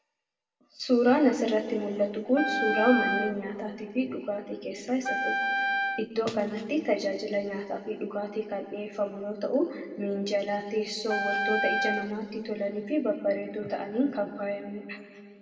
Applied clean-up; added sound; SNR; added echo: none; Wind instrument, woodwind instrument; 2 dB; reverberation time 1.9 s.